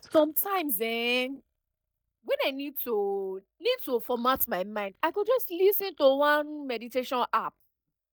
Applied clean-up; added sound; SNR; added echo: neural mask model DeepFilterNet 3.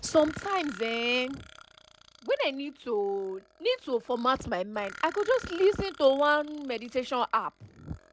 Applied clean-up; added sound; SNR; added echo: none; Burping, eructation; 20 dB; none.